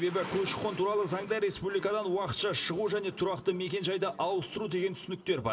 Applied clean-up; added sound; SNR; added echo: none; Thunder; 17 dB; reverberation time 1.4 s.